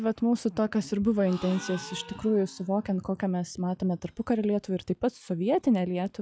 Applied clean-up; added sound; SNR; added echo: classical method log-MMSE.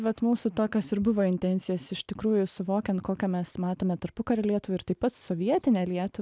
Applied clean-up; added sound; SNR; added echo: none; none; none; none.